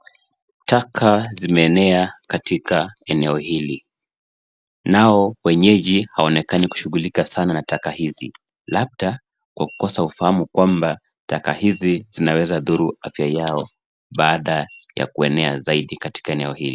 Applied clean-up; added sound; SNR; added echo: none; none; none; none.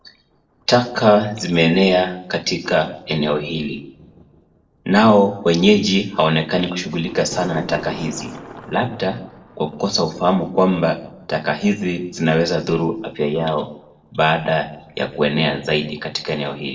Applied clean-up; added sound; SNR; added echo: neural separator model SepFormer DNS4.